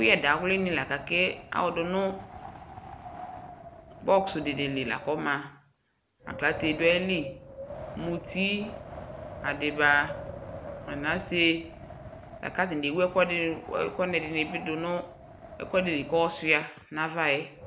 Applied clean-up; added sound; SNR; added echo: none; Wind; 13 dB; none.